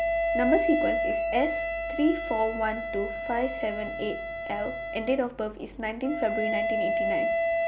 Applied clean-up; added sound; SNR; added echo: none; Wind instrument, woodwind instrument; 0 dB; none.